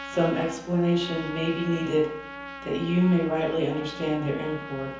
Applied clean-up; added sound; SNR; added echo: none; Trumpet; 13 dB; reverberation time 0.7 s.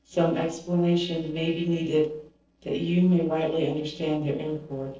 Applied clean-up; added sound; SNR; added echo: neural separator model SepFormer DNS4.